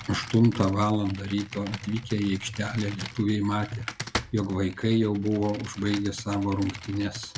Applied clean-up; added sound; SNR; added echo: none; Computer keyboard; 12 dB; none.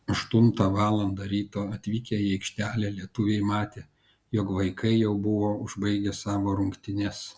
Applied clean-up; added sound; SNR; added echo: none; none; none; none.